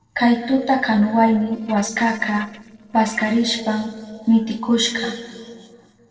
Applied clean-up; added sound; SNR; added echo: neural separator model SepFormer DNS4.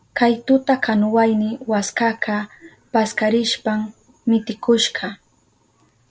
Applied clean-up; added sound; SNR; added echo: none; none; none; none.